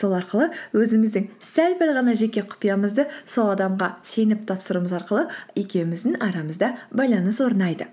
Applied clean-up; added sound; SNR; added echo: none; none; none; none.